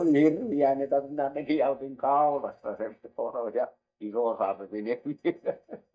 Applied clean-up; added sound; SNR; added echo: neural mask model DeepFilterNet 3.